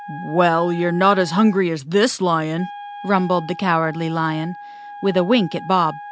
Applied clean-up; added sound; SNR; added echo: none; Wind instrument, woodwind instrument; 16 dB; none.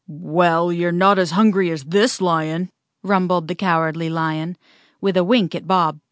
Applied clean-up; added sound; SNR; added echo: none; none; none; none.